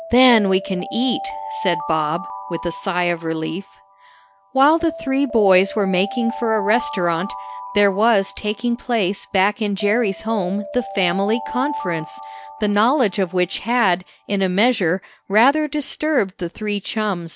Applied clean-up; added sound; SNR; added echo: none; Alarm; 13 dB; none.